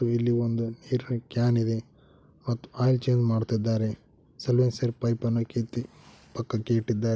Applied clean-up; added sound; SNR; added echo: none; none; none; none.